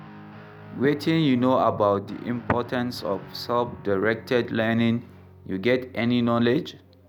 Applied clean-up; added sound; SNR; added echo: none; Guitar; 19 dB; none.